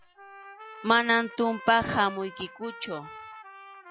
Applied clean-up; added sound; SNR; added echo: classical method log-MMSE.